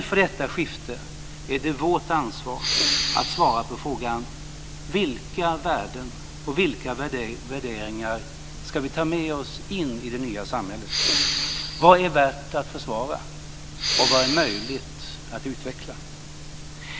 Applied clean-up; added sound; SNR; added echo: none; Respiratory sounds; -1 dB; none.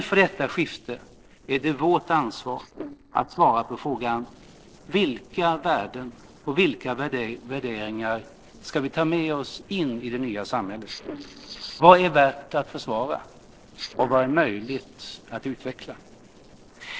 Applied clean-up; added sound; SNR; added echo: neural separator model SepFormer DNS4.